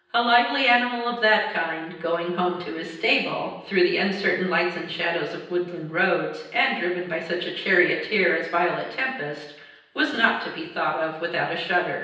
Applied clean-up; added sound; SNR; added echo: none; none; none; reverberation time 0.9 s.